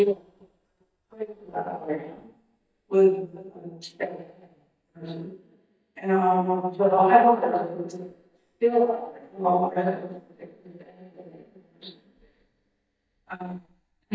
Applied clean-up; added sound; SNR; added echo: neural mask model DeepFilterNet 3.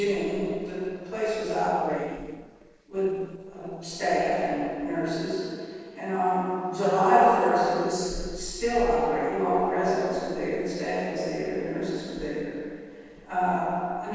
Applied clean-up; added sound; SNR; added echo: neural separator model SepFormer DNS4.